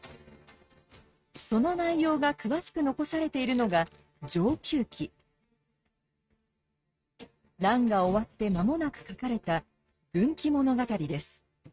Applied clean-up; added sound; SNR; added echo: neural mask model RNNoise.